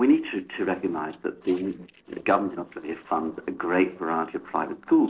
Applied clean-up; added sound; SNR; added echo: neural separator model SepFormer DNS4.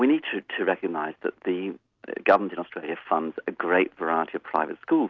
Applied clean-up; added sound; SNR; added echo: none; none; none; none.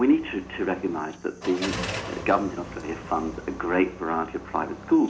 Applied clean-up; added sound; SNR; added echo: none; Car; 11 dB; reverberation time 0.4 s.